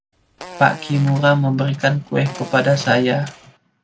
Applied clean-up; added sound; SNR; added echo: none; Fart + Coin (dropping); 19 dB; none.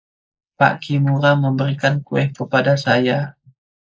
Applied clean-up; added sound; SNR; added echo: neural mask model Resemble Enhance denoiser.